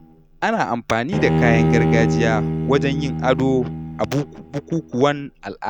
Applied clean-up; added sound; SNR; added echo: none; Bowed string instrument; 1 dB; none.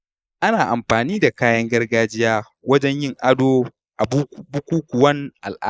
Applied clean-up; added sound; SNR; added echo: neural mask model Resemble Enhance denoiser.